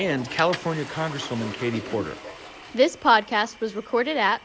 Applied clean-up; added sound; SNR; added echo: none; Toilet flush / Water; 14 dB; none.